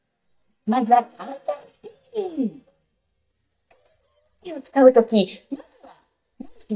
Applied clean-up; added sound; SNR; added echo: neural mask model DeepFilterNet 3.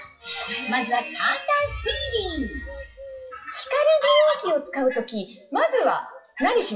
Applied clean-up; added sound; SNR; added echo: classical method WPE with log-MMSE.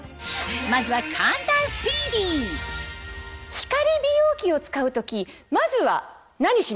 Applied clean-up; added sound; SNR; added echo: none; none; none; none.